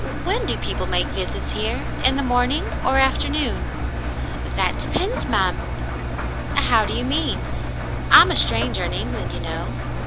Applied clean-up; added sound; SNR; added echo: none; Engine; 2 dB; none.